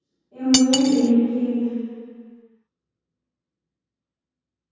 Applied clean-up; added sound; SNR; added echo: none; Cutlery, silverware; 6 dB; reverberation time 2.0 s.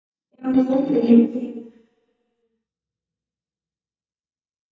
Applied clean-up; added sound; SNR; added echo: neural mask model DeepFilterNet 3.